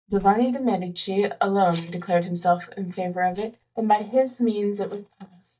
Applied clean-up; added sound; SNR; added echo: neural mask model DeepFilterNet 3.